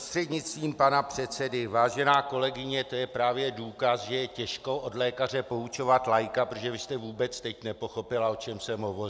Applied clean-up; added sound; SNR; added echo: none; none; none; none.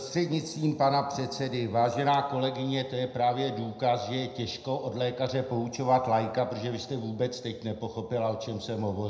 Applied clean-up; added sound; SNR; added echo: none; none; none; reverberation time 0.8 s.